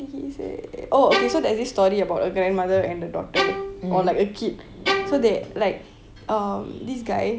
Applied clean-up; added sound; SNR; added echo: none; Bowed string instrument; 6 dB; none.